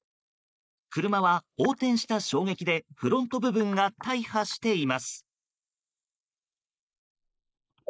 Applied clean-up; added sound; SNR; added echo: neural mask model Resemble Enhance denoiser.